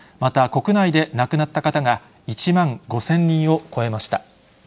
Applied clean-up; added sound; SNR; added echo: none; none; none; none.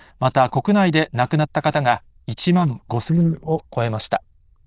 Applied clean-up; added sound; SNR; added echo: neural diffusion model UNIVERSE++.